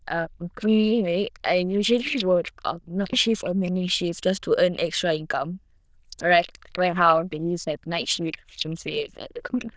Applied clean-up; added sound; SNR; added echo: neural diffusion model UNIVERSE++.